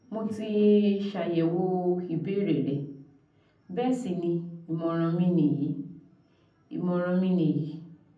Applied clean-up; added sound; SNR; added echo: none; none; none; reverberation time 0.6 s.